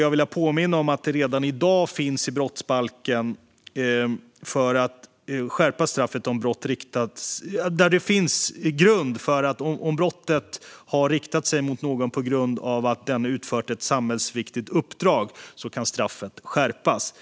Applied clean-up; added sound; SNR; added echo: none; none; none; none.